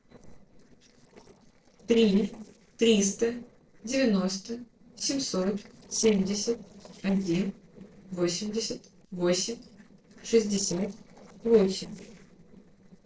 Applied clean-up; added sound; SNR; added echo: neural separator model SepFormer DNS4.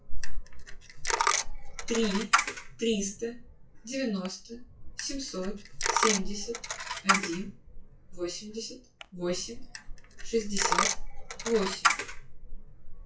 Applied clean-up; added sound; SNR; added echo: classical method WPE with log-MMSE.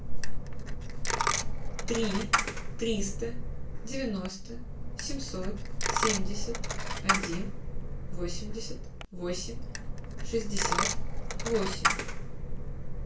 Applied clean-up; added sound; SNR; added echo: none; Coin (dropping); -2 dB; reverberation time 0.3 s.